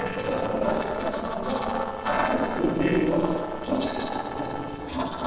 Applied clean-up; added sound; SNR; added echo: neural separator model SepFormer DNS4.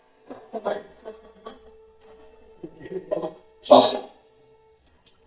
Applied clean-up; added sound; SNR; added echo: neural mask model DeepFilterNet 3.